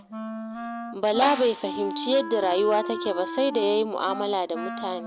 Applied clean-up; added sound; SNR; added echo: none; Wind instrument, woodwind instrument + Snare drum; 8 dB; none.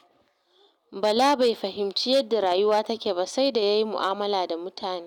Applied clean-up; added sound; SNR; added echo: none; none; none; none.